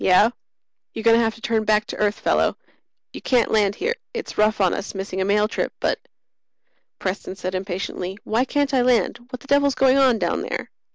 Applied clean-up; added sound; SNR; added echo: none; none; none; none.